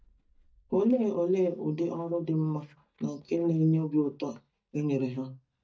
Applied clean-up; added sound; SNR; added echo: neural mask model DeepFilterNet 3.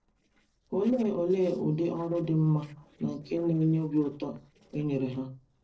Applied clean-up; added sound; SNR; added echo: neural separator model SepFormer DNS4.